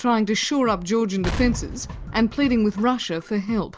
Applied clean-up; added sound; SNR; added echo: none; Explosion; 9 dB; none.